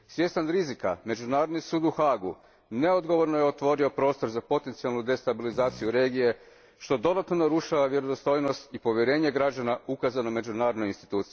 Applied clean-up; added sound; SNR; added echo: none; Fart; 20 dB; none.